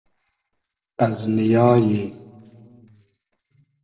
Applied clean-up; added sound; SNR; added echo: neural separator model SepFormer DNS4.